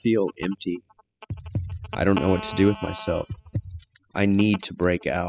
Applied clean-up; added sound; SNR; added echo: classical method spectral subtraction.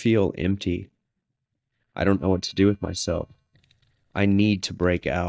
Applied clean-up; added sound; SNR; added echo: neural mask model DeepFilterNet 3.